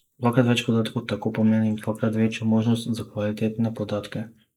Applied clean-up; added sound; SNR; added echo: neural mask model Resemble Enhance denoiser.